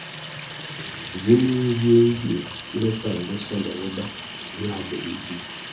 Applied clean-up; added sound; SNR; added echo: none; Sink (filling or washing) / Water tap, faucet; 9 dB; reverberation time 0.6 s.